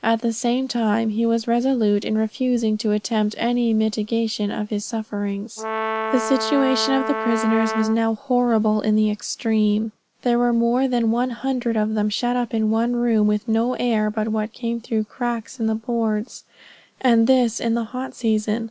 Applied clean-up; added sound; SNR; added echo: none; Brass instrument; 5 dB; none.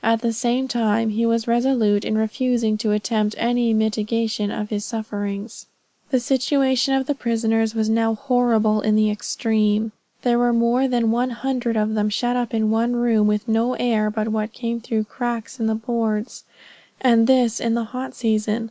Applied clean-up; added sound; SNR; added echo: none; none; none; none.